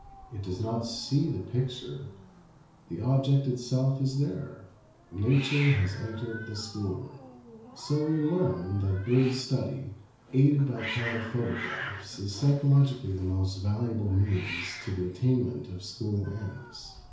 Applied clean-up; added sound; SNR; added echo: none; Hiss; 15 dB; reverberation time 0.5 s.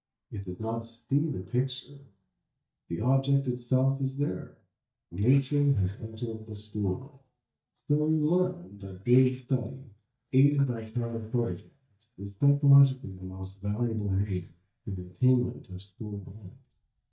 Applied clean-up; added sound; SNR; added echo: neural mask model DeepFilterNet 3.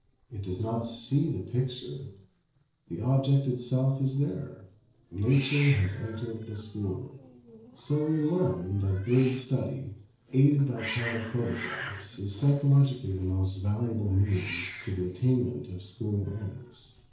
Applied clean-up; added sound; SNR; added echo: neural separator model SepFormer DNS4.